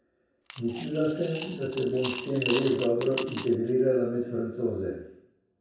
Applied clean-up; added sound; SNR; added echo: none; Coin (dropping) / Glass; 11 dB; reverberation time 0.7 s.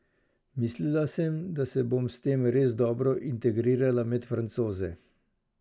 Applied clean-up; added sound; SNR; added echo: none; none; none; none.